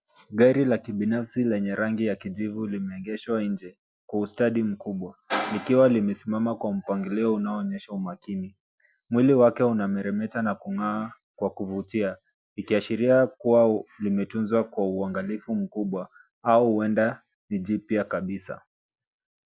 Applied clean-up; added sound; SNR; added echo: none; none; none; none.